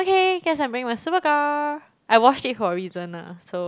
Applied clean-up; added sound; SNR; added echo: none; none; none; none.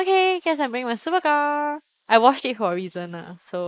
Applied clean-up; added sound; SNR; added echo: neural mask model Resemble Enhance denoiser.